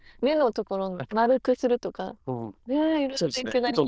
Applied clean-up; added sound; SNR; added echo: neural diffusion model UNIVERSE++.